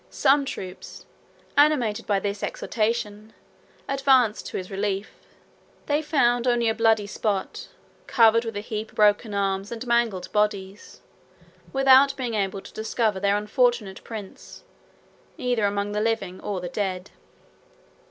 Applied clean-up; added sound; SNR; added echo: none; none; none; none.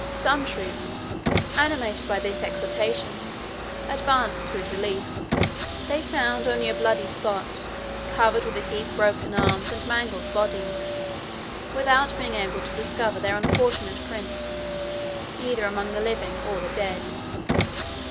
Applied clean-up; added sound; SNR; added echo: none; Car; 1 dB; none.